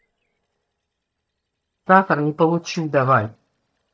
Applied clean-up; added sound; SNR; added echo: neural mask model DeepFilterNet 3.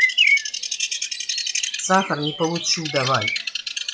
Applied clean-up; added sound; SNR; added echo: classical method WPE with log-MMSE.